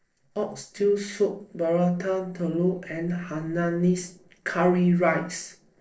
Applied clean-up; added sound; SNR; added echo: neural separator model SepFormer DNS4.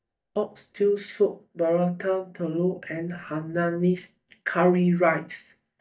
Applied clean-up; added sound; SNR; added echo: neural mask model DeepFilterNet 3.